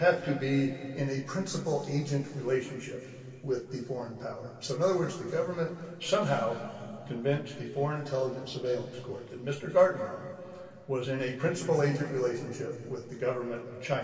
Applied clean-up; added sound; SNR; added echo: none; none; none; reverberation time 2.6 s.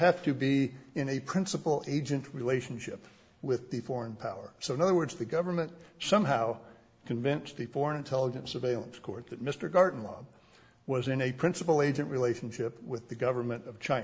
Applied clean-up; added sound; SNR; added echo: none; none; none; none.